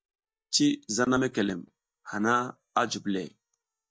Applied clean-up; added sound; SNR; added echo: neural mask model DeepFilterNet 3.